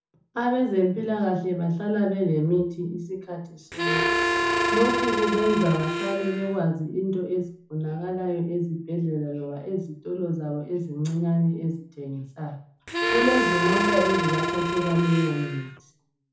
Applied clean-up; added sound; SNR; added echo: none; Harmonica; 0 dB; reverberation time 0.6 s.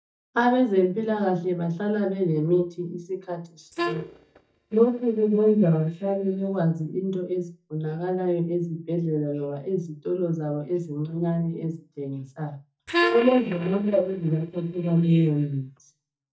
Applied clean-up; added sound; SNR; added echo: neural mask model DeepFilterNet 3.